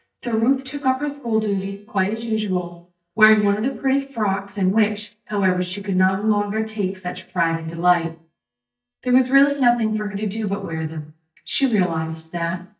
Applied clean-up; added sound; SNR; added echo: neural mask model DeepFilterNet 3.